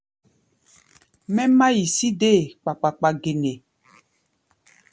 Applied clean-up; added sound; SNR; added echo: none; none; none; none.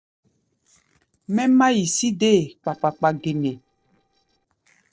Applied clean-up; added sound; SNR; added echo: neural separator model SepFormer DNS4.